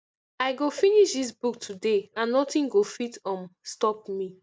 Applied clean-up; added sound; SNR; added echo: neural mask model Resemble Enhance denoiser.